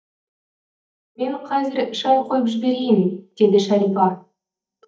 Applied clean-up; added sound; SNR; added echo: neural mask model DeepFilterNet 3.